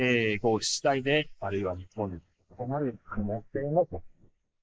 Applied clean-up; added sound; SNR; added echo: neural mask model Resemble Enhance denoiser.